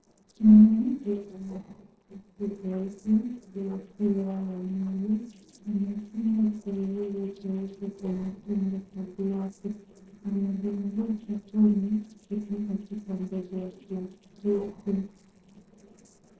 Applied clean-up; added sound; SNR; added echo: neural separator model SepFormer DNS4.